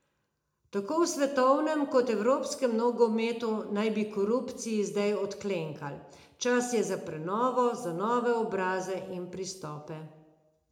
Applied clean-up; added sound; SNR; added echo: none; none; none; reverberation time 0.6 s.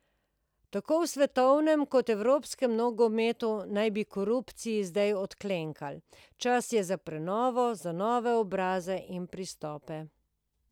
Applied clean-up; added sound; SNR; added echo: none; none; none; none.